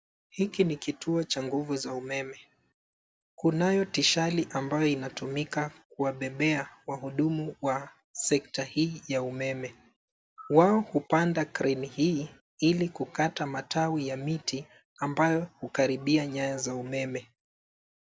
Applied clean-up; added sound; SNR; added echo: none; none; none; none.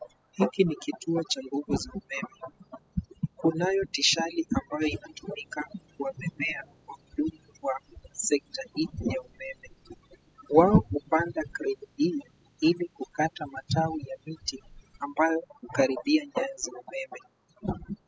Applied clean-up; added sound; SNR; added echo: classical method spectral subtraction.